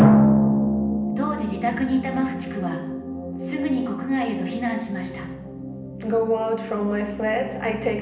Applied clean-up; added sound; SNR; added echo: none; Drum; -1 dB; reverberation time 0.8 s.